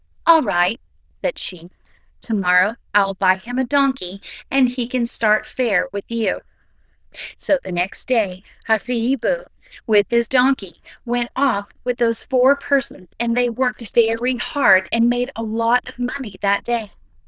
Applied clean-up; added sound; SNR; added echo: neural diffusion model UNIVERSE++.